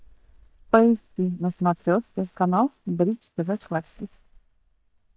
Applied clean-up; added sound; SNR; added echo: neural mask model DeepFilterNet 3.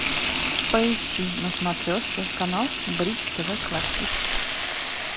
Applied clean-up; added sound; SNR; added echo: none; Frying (food); -3 dB; none.